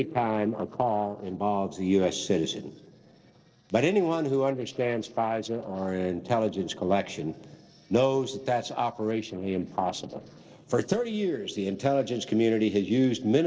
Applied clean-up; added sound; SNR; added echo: neural separator model SepFormer DNS4.